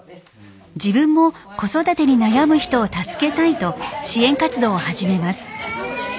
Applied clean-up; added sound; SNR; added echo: none; none; none; none.